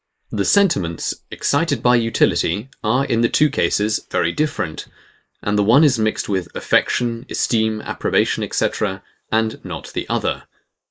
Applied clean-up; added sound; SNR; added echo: neural mask model Resemble Enhance denoiser.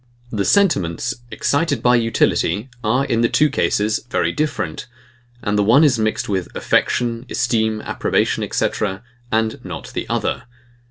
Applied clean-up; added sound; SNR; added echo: none; none; none; none.